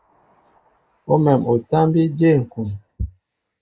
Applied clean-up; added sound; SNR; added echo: neural mask model Resemble Enhance denoiser.